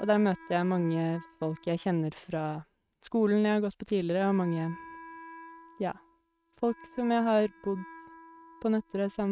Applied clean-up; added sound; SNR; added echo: neural mask model RNNoise.